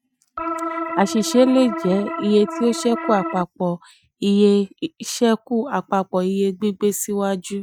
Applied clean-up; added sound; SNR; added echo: neural mask model RNNoise.